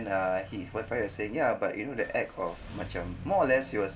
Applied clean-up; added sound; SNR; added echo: none; Engine starting; 15 dB; reverberation time 1.9 s.